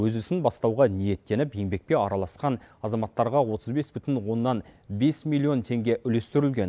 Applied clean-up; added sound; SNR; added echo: none; none; none; none.